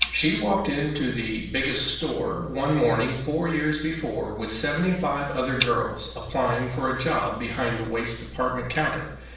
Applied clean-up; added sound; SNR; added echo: none; Tick; 13 dB; reverberation time 0.6 s.